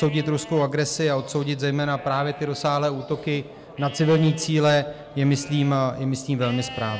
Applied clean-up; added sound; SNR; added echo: none; Livestock, farm animals, working animals; 19 dB; none.